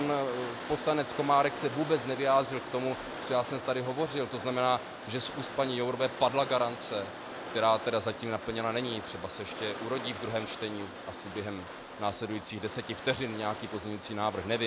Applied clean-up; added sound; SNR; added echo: none; Rain; 9 dB; none.